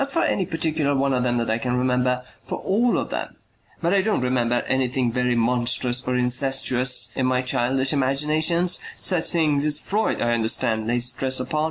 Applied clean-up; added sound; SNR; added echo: none; none; none; none.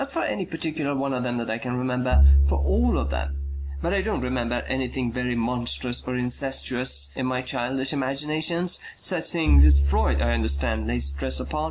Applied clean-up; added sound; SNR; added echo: none; Bowed string instrument; -1 dB; none.